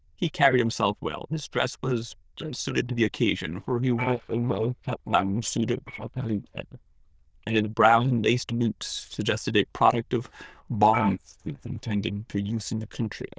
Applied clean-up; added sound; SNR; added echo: neural diffusion model UNIVERSE++.